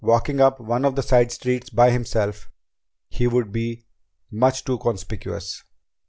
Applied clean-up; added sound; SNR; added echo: none; none; none; none.